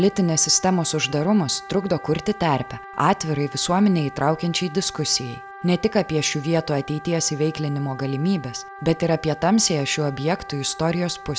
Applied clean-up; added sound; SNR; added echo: none; Wind instrument, woodwind instrument; 17 dB; none.